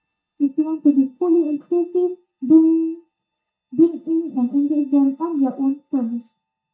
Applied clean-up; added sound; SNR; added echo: neural mask model DeepFilterNet 3.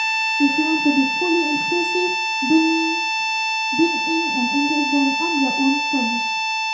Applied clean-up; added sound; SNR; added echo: none; Harmonica; -1 dB; reverberation time 0.7 s.